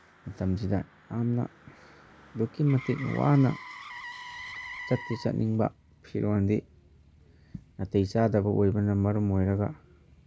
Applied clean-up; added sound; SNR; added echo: none; Motor vehicle (road); 18 dB; none.